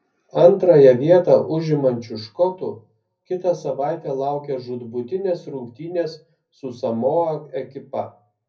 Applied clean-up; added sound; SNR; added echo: none; none; none; reverberation time 0.4 s.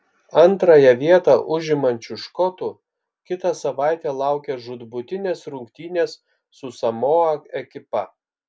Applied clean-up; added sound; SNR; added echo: none; none; none; none.